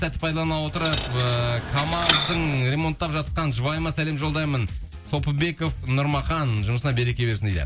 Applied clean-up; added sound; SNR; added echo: none; Coin (dropping); 3 dB; none.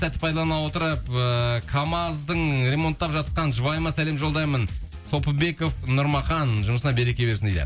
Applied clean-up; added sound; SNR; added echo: none; none; none; none.